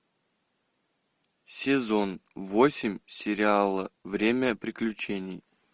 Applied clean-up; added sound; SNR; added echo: none; none; none; none.